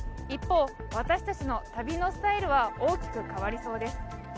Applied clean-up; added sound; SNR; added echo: none; Wind instrument, woodwind instrument; 20 dB; none.